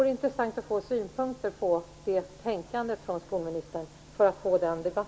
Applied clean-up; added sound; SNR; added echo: none; none; none; none.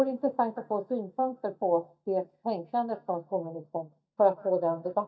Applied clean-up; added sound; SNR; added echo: neural mask model DeepFilterNet 3.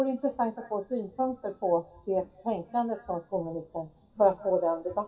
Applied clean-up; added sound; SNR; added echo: classical method WPE with log-MMSE.